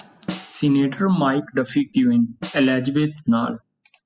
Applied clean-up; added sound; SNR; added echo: classical method spectral subtraction.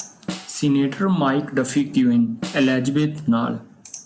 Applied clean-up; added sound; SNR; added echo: none; Snare drum; 17 dB; none.